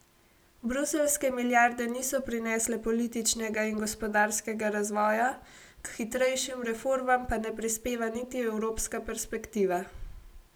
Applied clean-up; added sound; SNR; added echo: none; none; none; none.